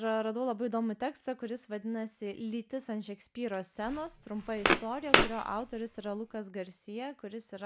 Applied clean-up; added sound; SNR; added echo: none; Walk, footsteps; -4 dB; none.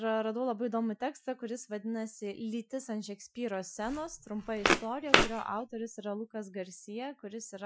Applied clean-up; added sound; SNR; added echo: classical method Wiener filter.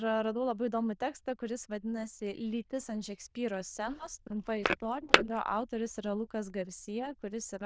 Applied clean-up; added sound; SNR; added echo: neural diffusion model UNIVERSE++.